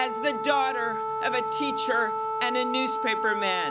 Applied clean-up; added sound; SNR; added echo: none; Wind instrument, woodwind instrument; 1 dB; none.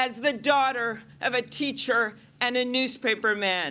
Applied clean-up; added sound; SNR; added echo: none; none; none; none.